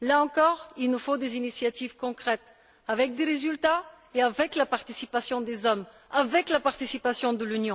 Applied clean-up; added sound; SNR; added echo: none; none; none; none.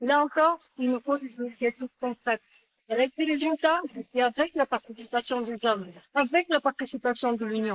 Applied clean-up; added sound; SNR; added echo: neural mask model Resemble Enhance denoiser.